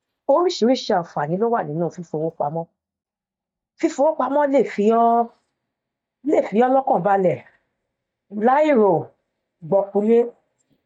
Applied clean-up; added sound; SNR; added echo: neural mask model DeepFilterNet 3.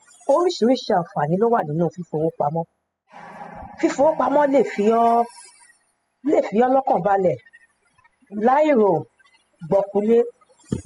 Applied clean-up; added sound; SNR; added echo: classical method spectral subtraction.